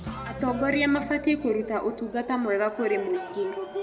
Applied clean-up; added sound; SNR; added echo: none; Cheering; 10 dB; reverberation time 1.0 s.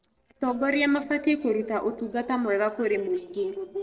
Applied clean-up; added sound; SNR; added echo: neural separator model SepFormer DNS4.